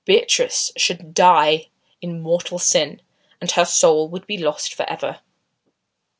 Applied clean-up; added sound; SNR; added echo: none; none; none; none.